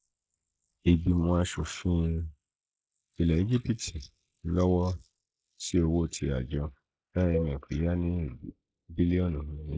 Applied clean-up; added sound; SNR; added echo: neural mask model Resemble Enhance denoiser.